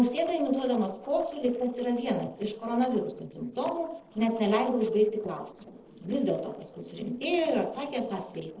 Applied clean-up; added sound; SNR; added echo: neural separator model SepFormer DNS4.